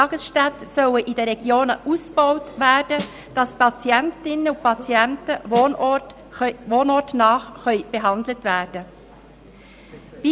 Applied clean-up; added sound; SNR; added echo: none; Snare drum; 14 dB; none.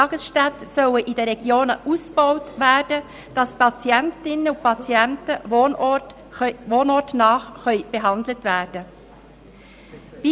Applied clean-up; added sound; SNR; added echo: none; none; none; none.